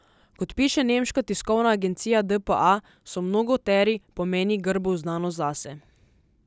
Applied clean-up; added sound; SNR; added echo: none; none; none; none.